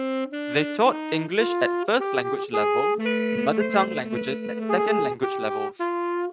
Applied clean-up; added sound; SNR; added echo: neural mask model RNNoise.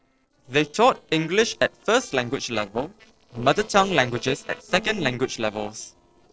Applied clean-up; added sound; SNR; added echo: neural separator model SepFormer DNS4.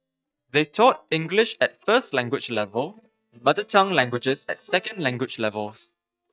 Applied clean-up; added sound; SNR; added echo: neural mask model DeepFilterNet 3.